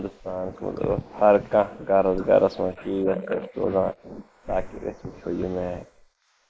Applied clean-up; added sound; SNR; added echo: neural mask model Resemble Enhance denoiser.